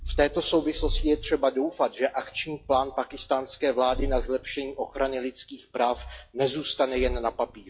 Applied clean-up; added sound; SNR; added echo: classical method log-MMSE.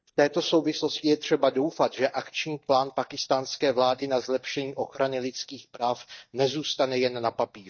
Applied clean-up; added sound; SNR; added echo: neural mask model DeepFilterNet 3.